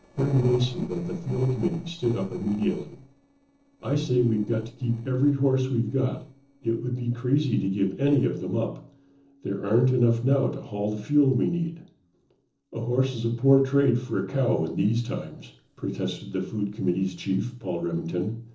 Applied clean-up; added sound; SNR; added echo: neural separator model SepFormer DNS4.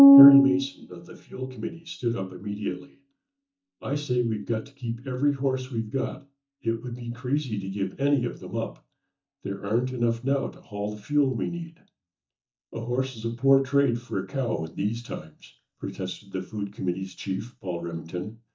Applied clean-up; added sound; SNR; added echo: neural mask model DeepFilterNet 3.